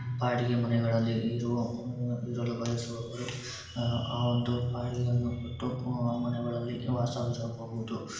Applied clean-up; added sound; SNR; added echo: none; none; none; reverberation time 1.0 s.